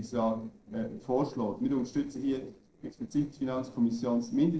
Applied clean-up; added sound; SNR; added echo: neural separator model SepFormer DNS4.